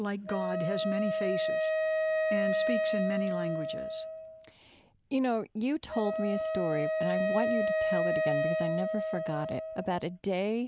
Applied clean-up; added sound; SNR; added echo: none; Wind instrument, woodwind instrument; -2 dB; none.